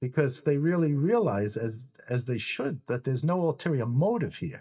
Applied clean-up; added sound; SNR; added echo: neural mask model DeepFilterNet 3.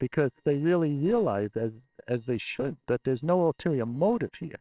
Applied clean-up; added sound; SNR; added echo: neural separator model SepFormer WHAMR!.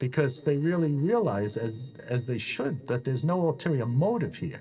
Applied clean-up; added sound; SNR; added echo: neural separator model SepFormer DNS4.